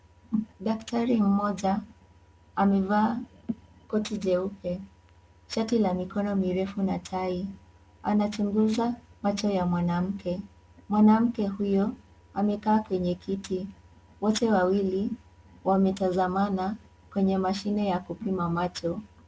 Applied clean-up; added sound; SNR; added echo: none; none; none; none.